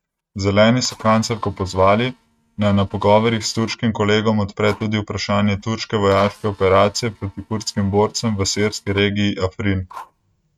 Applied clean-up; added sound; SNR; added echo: neural mask model RNNoise.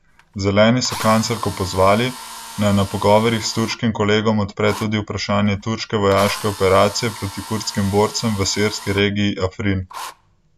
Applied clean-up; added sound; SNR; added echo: none; Drill; 16 dB; none.